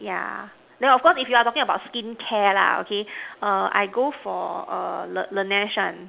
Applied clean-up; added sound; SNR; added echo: none; none; none; none.